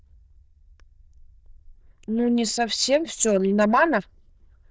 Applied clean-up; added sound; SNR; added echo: neural diffusion model UNIVERSE++.